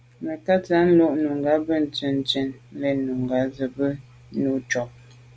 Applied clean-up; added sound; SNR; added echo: none; none; none; none.